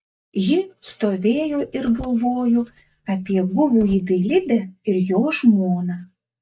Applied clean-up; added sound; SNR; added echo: neural mask model DeepFilterNet 3.